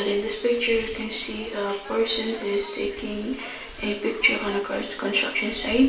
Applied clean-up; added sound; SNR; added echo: none; Hiss; 16 dB; reverberation time 0.3 s.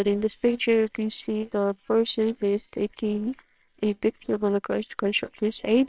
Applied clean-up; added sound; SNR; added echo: neural separator model SepFormer WHAMR!.